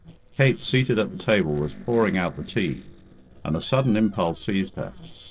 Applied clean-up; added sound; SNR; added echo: neural separator model SepFormer DNS4.